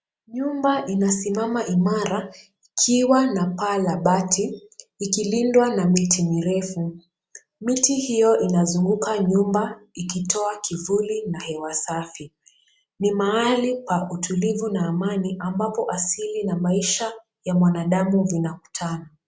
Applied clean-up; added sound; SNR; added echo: none; none; none; none.